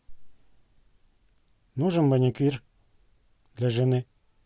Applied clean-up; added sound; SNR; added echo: none; none; none; none.